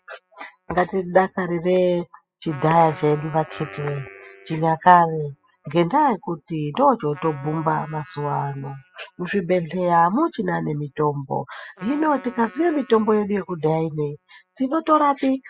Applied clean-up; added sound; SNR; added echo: classical method spectral subtraction.